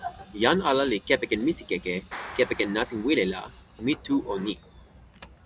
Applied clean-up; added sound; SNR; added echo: none; Clapping + Tools; 20 dB; none.